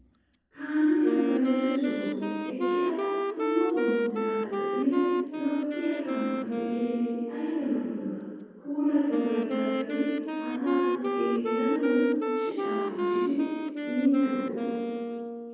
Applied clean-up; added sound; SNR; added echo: none; Wind instrument, woodwind instrument; 2 dB; reverberation time 1.9 s.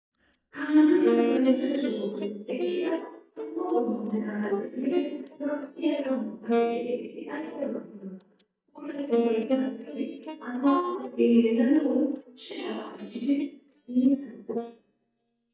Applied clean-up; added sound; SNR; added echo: neural mask model DeepFilterNet 3.